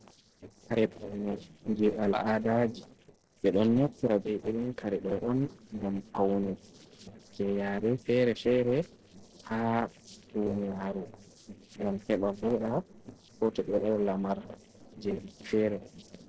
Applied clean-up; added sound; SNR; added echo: neural separator model SepFormer DNS4.